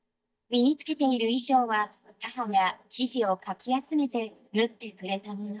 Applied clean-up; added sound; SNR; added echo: neural mask model DeepFilterNet 3.